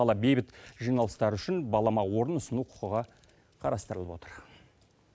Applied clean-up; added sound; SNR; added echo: none; none; none; none.